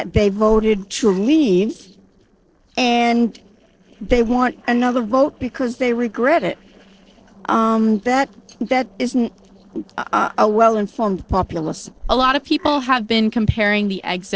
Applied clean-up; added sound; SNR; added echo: neural separator model SepFormer DNS4.